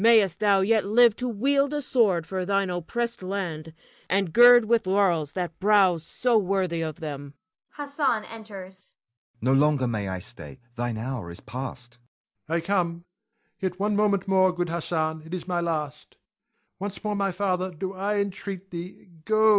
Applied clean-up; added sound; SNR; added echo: none; none; none; none.